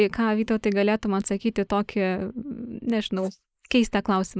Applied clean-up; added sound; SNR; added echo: neural mask model Resemble Enhance denoiser.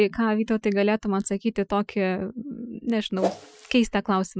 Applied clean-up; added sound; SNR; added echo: classical method Wiener filter.